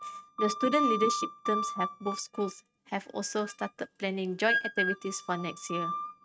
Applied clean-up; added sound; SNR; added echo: neural mask model RNNoise.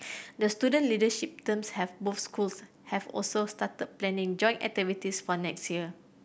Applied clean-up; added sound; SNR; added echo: none; none; none; none.